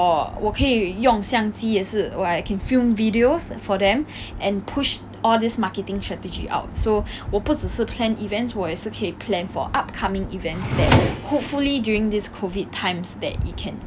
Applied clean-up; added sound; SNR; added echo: none; Drawer open or close; -1 dB; none.